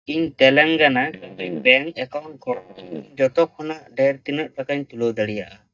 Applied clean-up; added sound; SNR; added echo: neural mask model DeepFilterNet 3.